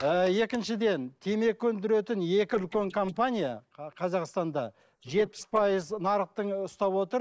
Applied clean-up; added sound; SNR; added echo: neural mask model Resemble Enhance denoiser.